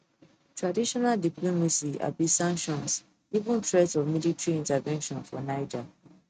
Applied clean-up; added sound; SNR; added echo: neural mask model RNNoise.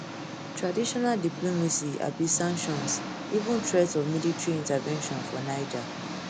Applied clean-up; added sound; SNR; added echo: none; Engine; 7 dB; none.